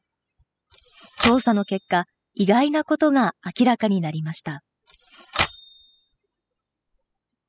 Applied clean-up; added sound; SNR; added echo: classical method spectral subtraction.